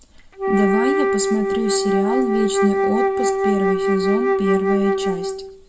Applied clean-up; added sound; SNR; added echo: none; Wind instrument, woodwind instrument; -3 dB; reverberation time 0.5 s.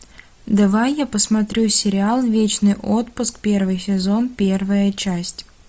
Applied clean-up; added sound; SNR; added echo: none; none; none; none.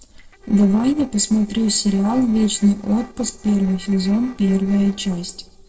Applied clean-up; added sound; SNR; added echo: neural separator model SepFormer DNS4.